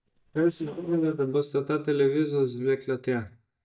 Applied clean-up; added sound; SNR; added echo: neural mask model DeepFilterNet 3.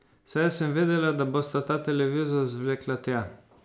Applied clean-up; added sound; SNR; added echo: none; none; none; none.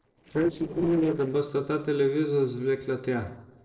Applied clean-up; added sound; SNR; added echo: neural separator model SepFormer DNS4.